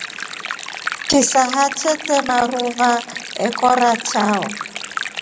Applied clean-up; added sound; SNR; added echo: none; Stream; 9 dB; none.